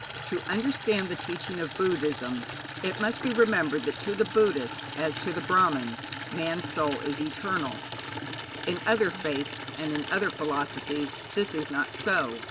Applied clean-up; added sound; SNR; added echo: none; Water tap, faucet / Liquid; 7 dB; none.